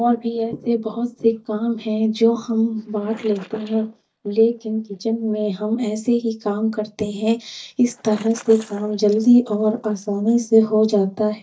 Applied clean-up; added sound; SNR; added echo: neural mask model DeepFilterNet 3.